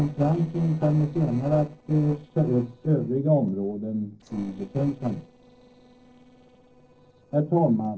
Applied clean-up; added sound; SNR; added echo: neural separator model SepFormer DNS4.